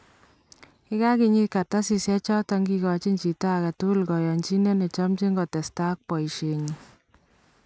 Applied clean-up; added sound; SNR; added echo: none; none; none; none.